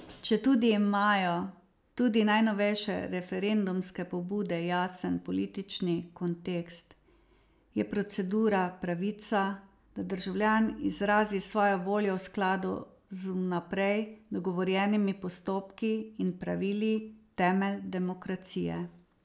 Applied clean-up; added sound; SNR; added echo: none; none; none; none.